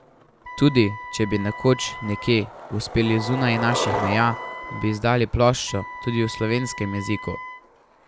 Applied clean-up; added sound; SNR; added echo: none; Wind instrument, woodwind instrument + Skateboard; 9 dB; none.